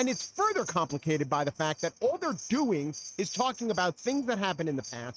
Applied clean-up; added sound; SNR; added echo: neural mask model RNNoise.